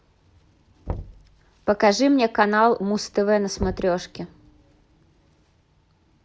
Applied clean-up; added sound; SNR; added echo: none; Knock / Wood; 15 dB; none.